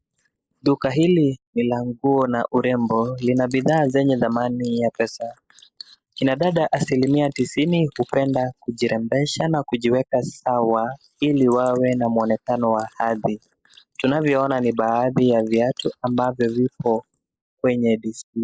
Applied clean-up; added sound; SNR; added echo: neural mask model Resemble Enhance denoiser.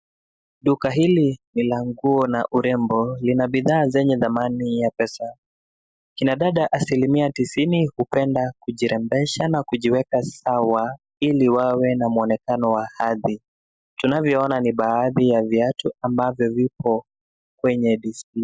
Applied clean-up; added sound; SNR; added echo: none; none; none; none.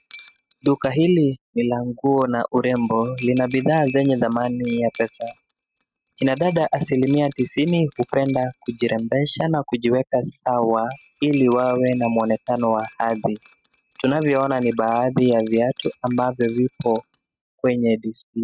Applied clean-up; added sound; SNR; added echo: neural mask model RNNoise.